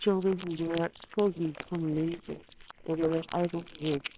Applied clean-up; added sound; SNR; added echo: neural separator model SepFormer WHAMR!.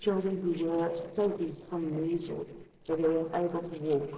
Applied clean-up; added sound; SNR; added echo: neural separator model SepFormer DNS4.